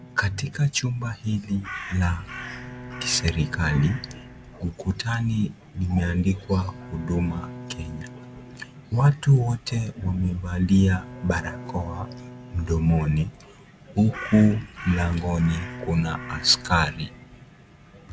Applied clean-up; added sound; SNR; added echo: none; Crow + Bowed string instrument; 16 dB; none.